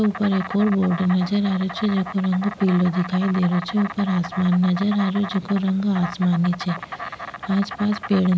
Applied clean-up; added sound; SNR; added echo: none; Insect; 12 dB; none.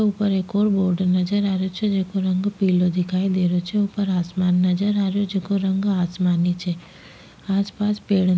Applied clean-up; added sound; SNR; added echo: none; none; none; none.